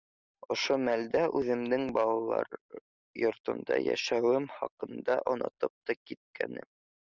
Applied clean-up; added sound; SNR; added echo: none; none; none; none.